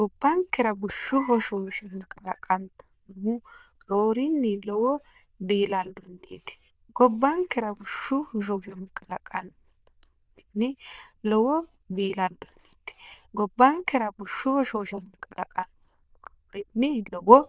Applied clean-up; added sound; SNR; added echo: neural diffusion model UNIVERSE++.